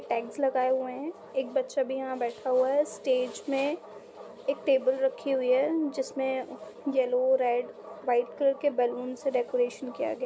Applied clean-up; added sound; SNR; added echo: none; none; none; none.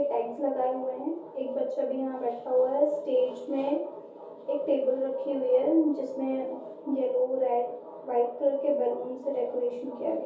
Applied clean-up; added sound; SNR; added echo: none; none; none; reverberation time 0.6 s.